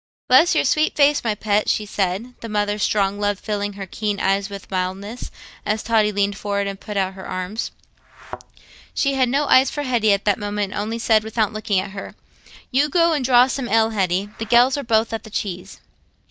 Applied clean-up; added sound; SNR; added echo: neural mask model DeepFilterNet 3.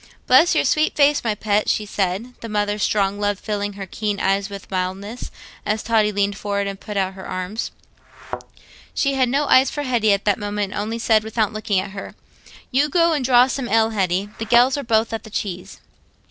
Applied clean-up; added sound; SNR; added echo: none; Thump, thud; 11 dB; none.